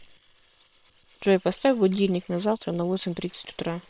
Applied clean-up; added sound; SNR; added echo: neural separator model SepFormer WHAM!.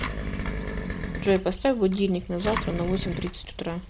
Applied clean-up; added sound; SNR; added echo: none; Engine; 5 dB; none.